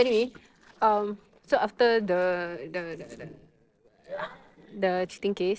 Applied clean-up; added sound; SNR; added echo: neural separator model SepFormer DNS4.